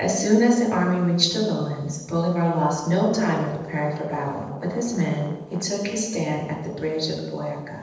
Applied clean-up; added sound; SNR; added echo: neural separator model SepFormer DNS4.